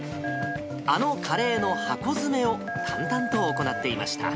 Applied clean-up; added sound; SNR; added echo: none; Telephone; 7 dB; none.